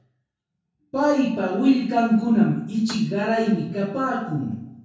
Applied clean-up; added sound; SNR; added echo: none; Piano; 18 dB; reverberation time 0.6 s.